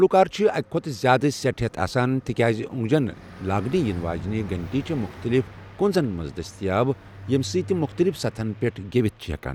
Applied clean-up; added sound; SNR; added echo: none; Car passing by; 17 dB; none.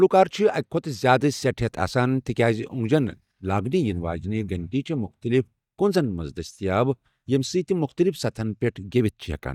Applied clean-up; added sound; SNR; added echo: neural mask model DeepFilterNet 3.